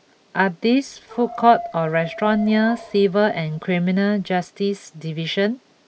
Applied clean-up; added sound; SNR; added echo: none; Dog; 15 dB; none.